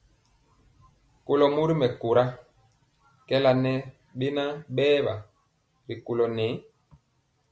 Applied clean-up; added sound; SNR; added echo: none; none; none; none.